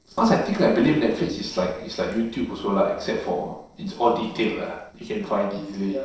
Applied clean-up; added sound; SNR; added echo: neural separator model SepFormer DNS4.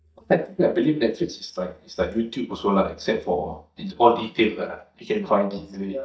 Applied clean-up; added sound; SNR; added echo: neural mask model DeepFilterNet 3.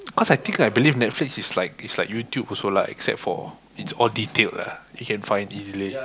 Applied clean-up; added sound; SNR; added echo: none; none; none; none.